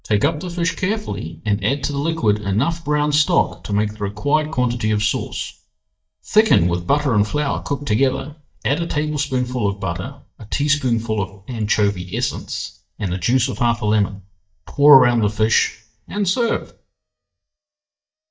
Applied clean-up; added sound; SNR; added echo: neural mask model DeepFilterNet 3.